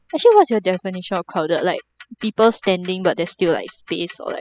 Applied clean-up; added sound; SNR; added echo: classical method spectral subtraction.